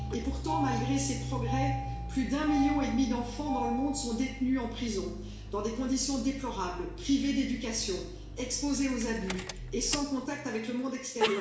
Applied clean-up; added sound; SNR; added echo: none; Engine starting; 5 dB; reverberation time 0.7 s.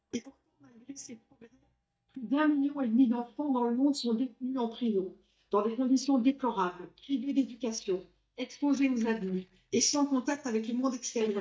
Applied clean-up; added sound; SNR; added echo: neural mask model DeepFilterNet 3.